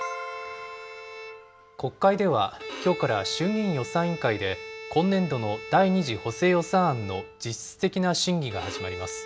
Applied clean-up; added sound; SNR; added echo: none; Bowed string instrument; 13 dB; none.